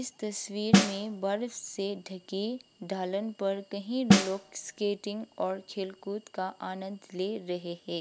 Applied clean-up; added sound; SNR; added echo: none; Snare drum; -4 dB; none.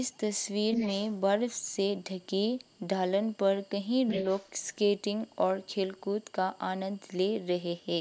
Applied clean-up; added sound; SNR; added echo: neural mask model Resemble Enhance denoiser.